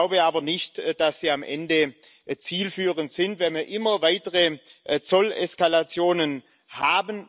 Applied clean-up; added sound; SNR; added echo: none; none; none; none.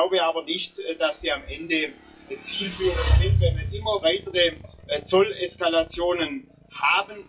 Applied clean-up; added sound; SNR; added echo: classical method WPE with log-MMSE.